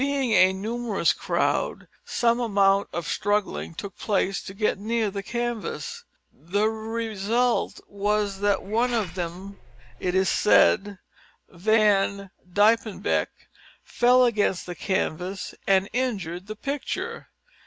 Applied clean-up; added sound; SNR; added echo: none; Hiss; 14 dB; none.